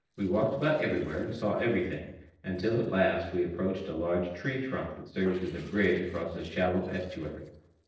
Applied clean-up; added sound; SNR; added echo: neural separator model SepFormer DNS4.